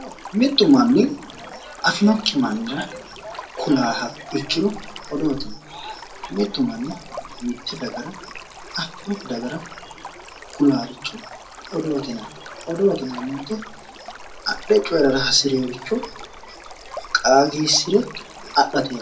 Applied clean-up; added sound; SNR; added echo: none; Stream; 15 dB; reverberation time 0.2 s.